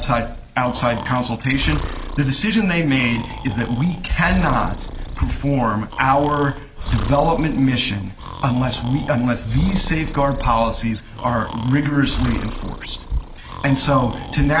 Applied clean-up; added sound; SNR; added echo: none; Breathing; 9 dB; none.